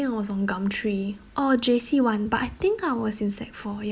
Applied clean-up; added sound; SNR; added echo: none; none; none; none.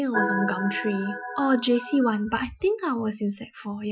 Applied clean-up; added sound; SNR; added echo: classical method Wiener filter.